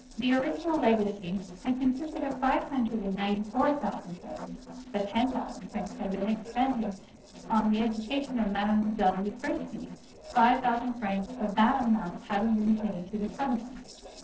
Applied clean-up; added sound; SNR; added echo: neural separator model SepFormer DNS4.